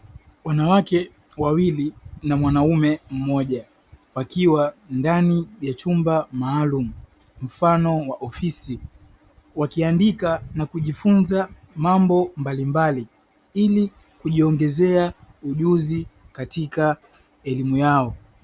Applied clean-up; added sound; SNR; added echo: none; none; none; none.